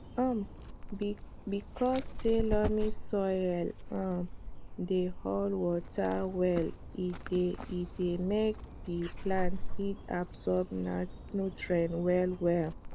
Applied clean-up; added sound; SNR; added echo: none; Dog; 5 dB; none.